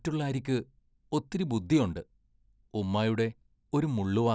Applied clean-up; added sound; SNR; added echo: none; none; none; none.